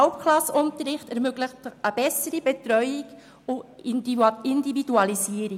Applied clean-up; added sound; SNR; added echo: none; none; none; none.